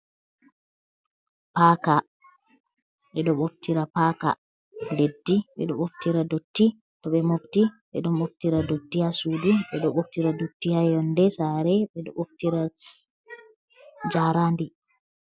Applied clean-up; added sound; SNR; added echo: none; none; none; none.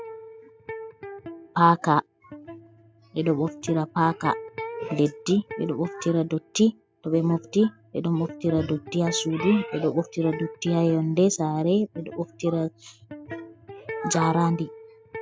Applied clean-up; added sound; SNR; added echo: none; Electric guitar; 14 dB; none.